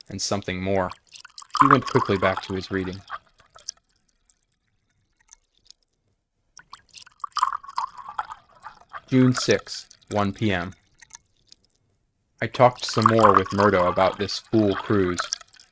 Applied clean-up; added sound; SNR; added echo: neural mask model RNNoise.